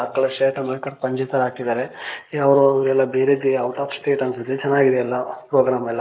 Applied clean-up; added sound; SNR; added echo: neural mask model Resemble Enhance denoiser.